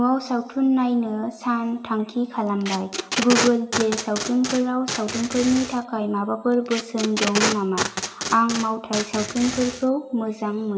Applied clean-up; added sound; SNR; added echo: none; Packing tape, duct tape; 5 dB; reverberation time 1.7 s.